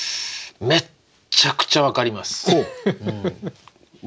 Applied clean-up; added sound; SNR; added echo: none; none; none; none.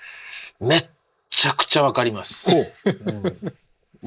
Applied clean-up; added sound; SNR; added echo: neural mask model Resemble Enhance denoiser.